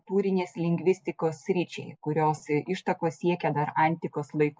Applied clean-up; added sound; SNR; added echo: none; none; none; none.